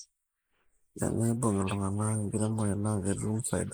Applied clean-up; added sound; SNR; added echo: neural mask model Resemble Enhance denoiser.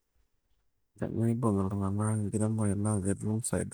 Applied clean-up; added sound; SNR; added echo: neural mask model DeepFilterNet 3.